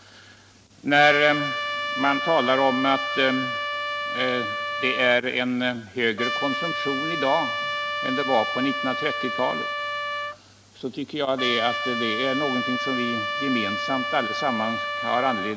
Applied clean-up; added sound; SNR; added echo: none; Trumpet; 3 dB; none.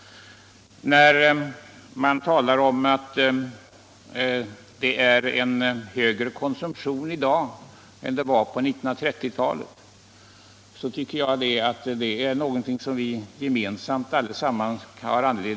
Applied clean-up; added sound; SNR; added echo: none; none; none; none.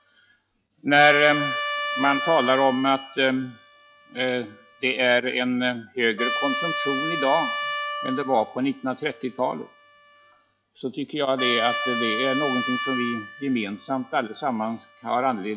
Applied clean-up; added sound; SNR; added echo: classical method log-MMSE.